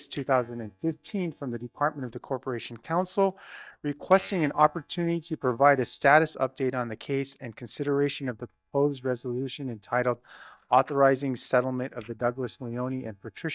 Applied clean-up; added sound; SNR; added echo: neural mask model DeepFilterNet 3.